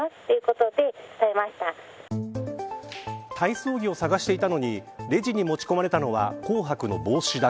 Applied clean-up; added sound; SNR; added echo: none; none; none; none.